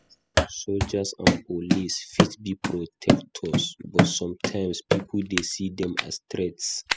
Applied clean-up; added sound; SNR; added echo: classical method spectral subtraction.